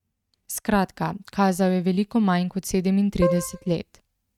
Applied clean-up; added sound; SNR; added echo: neural mask model RNNoise.